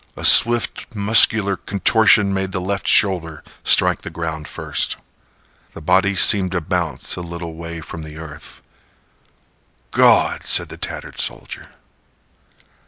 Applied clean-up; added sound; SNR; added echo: none; none; none; none.